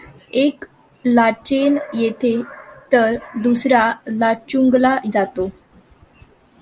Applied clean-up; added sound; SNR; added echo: none; none; none; none.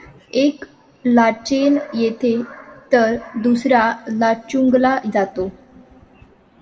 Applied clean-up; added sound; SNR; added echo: none; none; none; reverberation time 1.7 s.